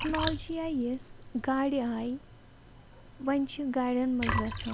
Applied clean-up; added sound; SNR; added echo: none; Liquid; 6 dB; none.